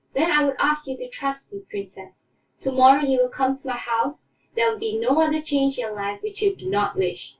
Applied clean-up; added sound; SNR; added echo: none; none; none; reverberation time 0.2 s.